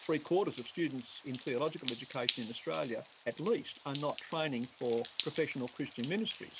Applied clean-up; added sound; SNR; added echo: none; Drip; 3 dB; none.